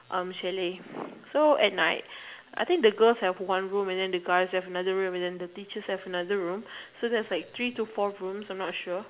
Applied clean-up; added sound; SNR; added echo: none; none; none; none.